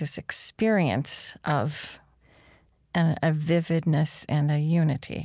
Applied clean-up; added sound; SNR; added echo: none; none; none; none.